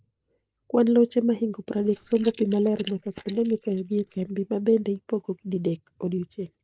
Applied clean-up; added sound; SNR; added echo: neural mask model Resemble Enhance denoiser.